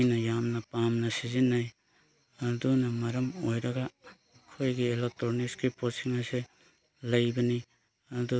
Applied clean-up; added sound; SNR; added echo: none; none; none; none.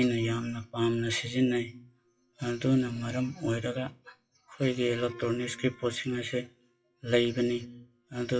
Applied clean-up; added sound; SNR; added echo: classical method WPE with log-MMSE.